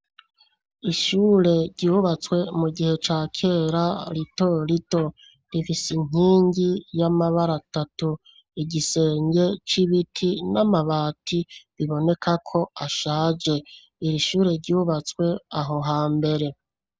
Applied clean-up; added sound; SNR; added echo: none; none; none; none.